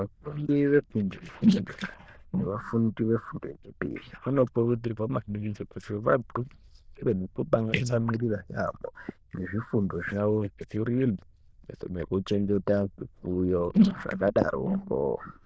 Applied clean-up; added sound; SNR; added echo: neural diffusion model UNIVERSE++.